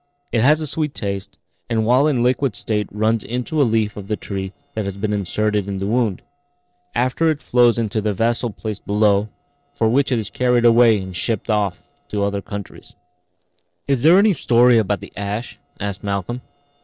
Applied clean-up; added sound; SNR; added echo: neural separator model SepFormer DNS4.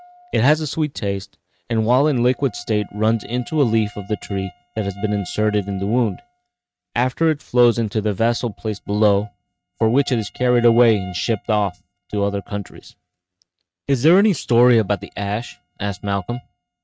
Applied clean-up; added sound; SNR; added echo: neural mask model RNNoise.